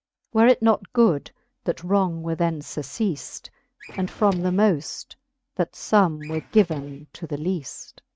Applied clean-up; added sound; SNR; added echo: neural mask model RNNoise.